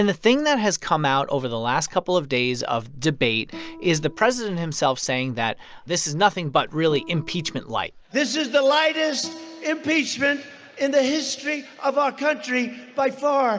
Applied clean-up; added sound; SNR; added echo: none; Guitar; 18 dB; none.